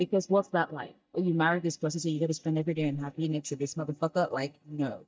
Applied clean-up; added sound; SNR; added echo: neural mask model DeepFilterNet 3.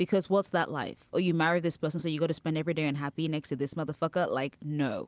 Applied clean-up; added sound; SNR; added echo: none; none; none; none.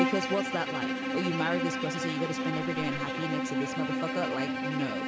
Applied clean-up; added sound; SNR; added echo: none; Bowed string instrument; -2 dB; none.